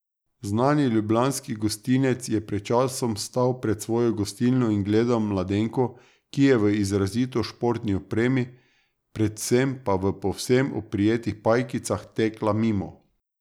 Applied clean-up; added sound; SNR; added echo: none; none; none; none.